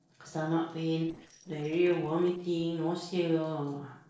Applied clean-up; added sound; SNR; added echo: neural separator model SepFormer DNS4.